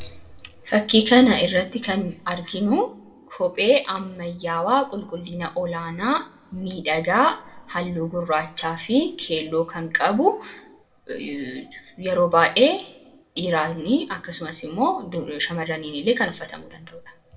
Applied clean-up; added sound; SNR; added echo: none; none; none; reverberation time 0.5 s.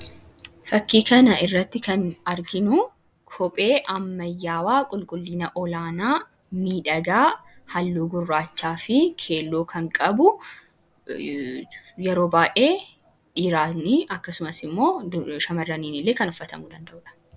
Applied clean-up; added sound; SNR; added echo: none; none; none; none.